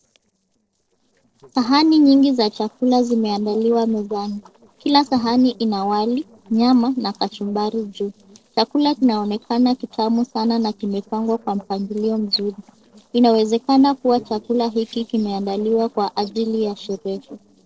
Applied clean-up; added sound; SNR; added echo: neural separator model SepFormer DNS4.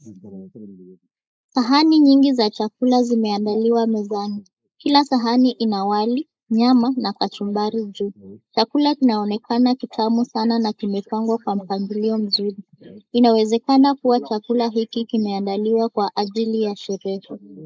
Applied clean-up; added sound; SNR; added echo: neural mask model Resemble Enhance denoiser.